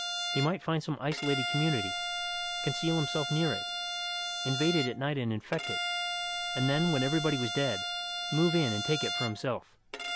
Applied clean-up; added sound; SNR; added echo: none; Bowed string instrument; 3 dB; none.